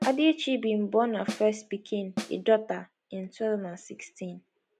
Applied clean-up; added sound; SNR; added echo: none; Snare drum; 7 dB; none.